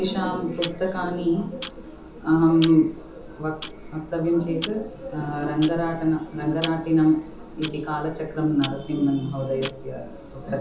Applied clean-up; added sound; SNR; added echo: none; Tick-tock; 12 dB; reverberation time 0.6 s.